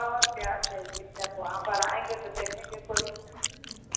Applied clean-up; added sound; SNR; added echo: none; Chewing, mastication; 1 dB; reverberation time 1.0 s.